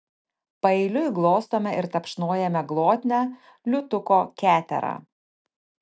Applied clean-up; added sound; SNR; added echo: none; none; none; none.